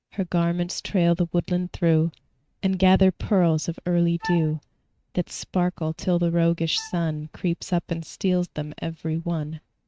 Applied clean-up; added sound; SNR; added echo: neural mask model RNNoise.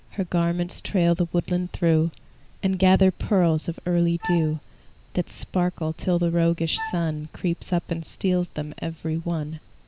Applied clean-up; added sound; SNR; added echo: none; Wind instrument, woodwind instrument; 13 dB; none.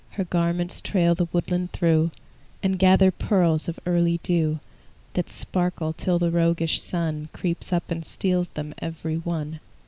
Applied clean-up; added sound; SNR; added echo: neural mask model Resemble Enhance denoiser.